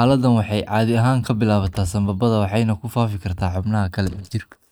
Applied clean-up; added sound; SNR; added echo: neural mask model DeepFilterNet 3.